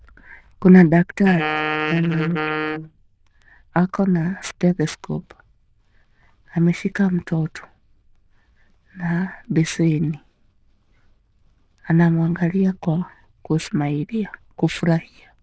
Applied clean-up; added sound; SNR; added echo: neural diffusion model UNIVERSE++.